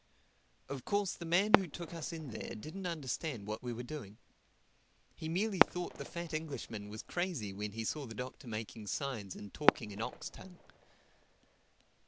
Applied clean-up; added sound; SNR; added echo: none; Fireworks; 1 dB; none.